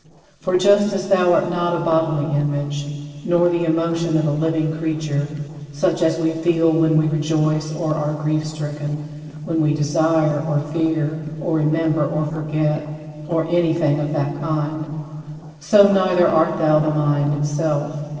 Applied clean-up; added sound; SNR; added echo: neural separator model SepFormer DNS4.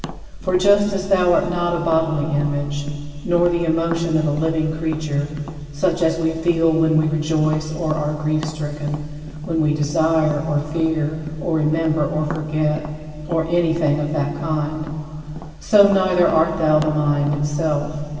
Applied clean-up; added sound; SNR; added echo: none; Tap; 18 dB; reverberation time 2.7 s.